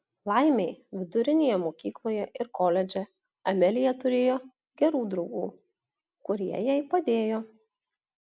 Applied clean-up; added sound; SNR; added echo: none; none; none; none.